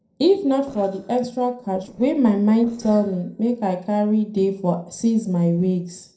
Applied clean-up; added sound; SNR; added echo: neural separator model SepFormer DNS4.